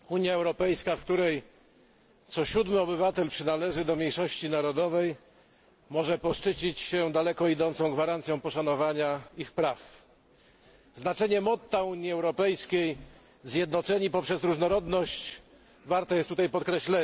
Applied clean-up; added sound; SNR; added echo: none; none; none; none.